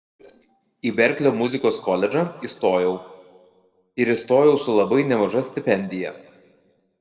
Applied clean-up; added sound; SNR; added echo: neural separator model SepFormer DNS4.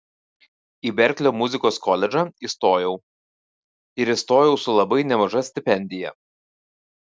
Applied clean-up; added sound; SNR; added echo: none; none; none; none.